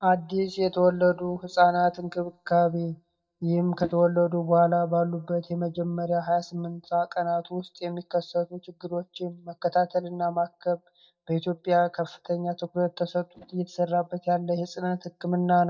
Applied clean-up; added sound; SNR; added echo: neural mask model DeepFilterNet 3.